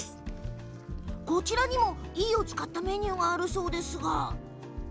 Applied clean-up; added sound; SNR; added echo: none; none; none; none.